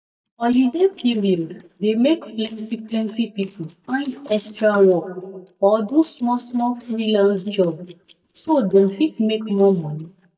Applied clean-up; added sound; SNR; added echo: neural mask model DeepFilterNet 3.